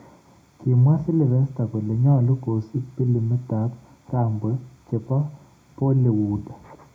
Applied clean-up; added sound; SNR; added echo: none; none; none; reverberation time 0.2 s.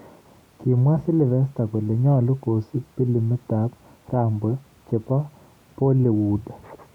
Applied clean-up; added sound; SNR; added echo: none; none; none; none.